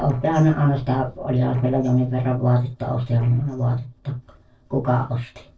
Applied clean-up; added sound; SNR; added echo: neural separator model SepFormer DNS4.